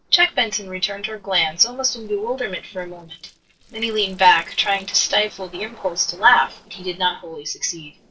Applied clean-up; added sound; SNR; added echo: neural separator model SepFormer DNS4.